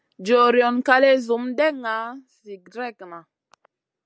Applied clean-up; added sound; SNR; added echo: none; none; none; none.